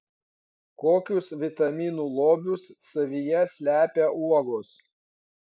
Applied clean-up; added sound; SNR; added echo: neural mask model Resemble Enhance denoiser.